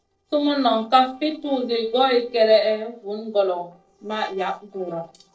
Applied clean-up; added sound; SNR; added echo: neural separator model SepFormer DNS4.